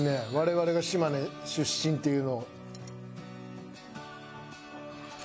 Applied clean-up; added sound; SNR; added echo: none; none; none; none.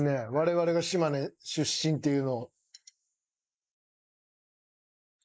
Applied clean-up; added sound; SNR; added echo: neural mask model Resemble Enhance denoiser.